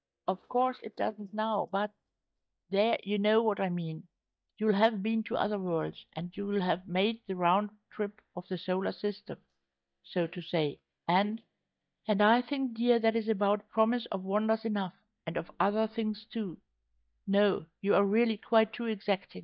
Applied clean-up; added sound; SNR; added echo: neural mask model DeepFilterNet 3.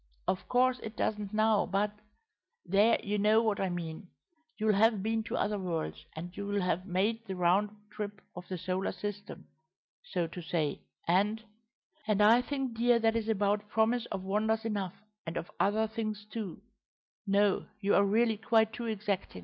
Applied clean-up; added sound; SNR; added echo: none; none; none; none.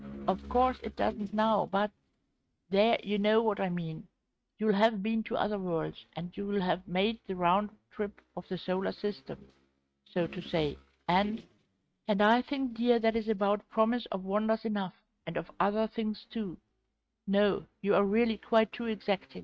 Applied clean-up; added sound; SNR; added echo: neural mask model RNNoise.